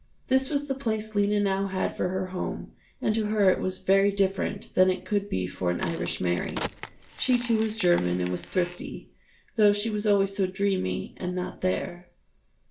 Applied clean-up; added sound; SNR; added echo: none; Crack; 12 dB; reverberation time 0.3 s.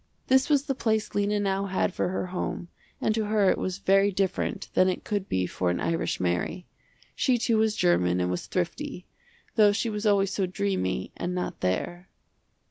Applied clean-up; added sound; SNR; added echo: none; none; none; none.